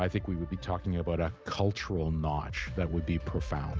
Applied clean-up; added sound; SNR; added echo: none; none; none; none.